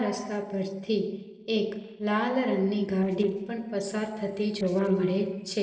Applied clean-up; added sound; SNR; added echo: neural separator model SepFormer DNS4.